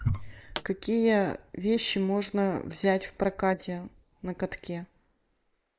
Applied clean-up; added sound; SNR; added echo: neural mask model Resemble Enhance denoiser.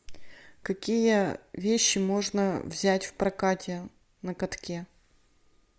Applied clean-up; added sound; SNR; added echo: none; none; none; none.